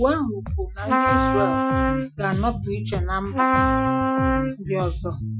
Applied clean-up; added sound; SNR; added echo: classical method Wiener filter.